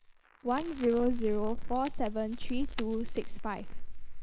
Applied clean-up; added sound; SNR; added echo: neural mask model Resemble Enhance denoiser.